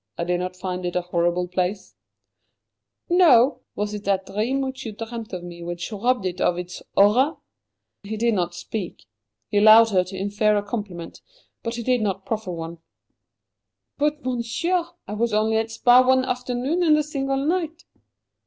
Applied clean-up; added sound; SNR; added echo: none; none; none; none.